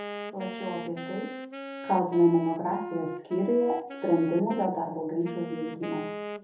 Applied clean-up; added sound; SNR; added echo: none; Wind instrument, woodwind instrument; 10 dB; reverberation time 0.9 s.